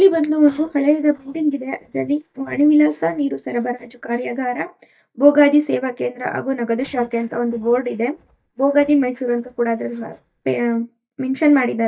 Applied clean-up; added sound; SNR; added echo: neural mask model DeepFilterNet 3.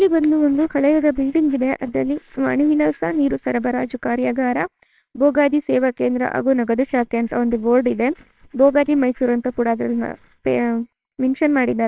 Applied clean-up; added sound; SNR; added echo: neural separator model SepFormer WHAMR!.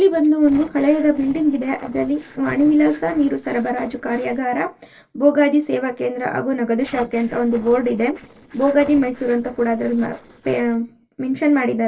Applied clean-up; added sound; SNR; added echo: neural separator model SepFormer DNS4.